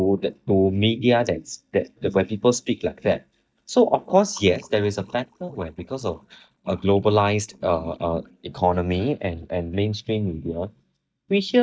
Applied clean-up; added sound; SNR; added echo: neural mask model DeepFilterNet 3.